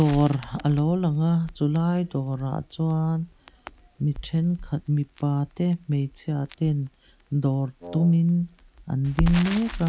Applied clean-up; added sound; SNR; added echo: none; Wind instrument, woodwind instrument + Crackle; 13 dB; none.